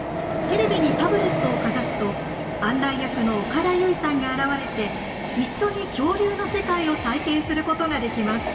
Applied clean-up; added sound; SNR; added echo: none; Train; 4 dB; reverberation time 3.0 s.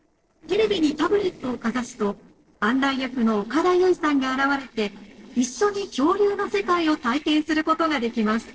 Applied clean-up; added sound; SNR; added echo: neural separator model SepFormer DNS4.